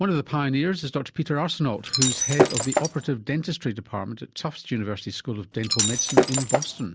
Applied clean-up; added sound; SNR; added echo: none; Shatter; -4 dB; none.